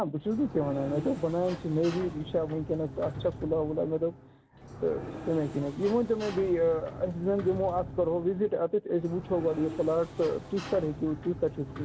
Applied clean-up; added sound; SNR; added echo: none; Sliding door; 12 dB; none.